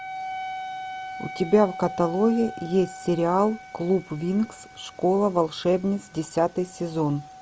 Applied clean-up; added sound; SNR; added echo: none; Wind instrument, woodwind instrument; 13 dB; none.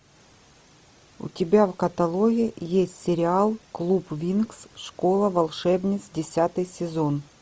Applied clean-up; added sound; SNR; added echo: none; none; none; none.